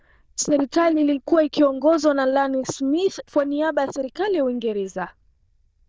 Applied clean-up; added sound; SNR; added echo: neural diffusion model UNIVERSE++.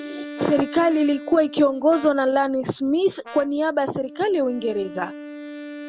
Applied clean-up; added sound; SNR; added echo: none; Brass instrument + Wind instrument, woodwind instrument; 15 dB; none.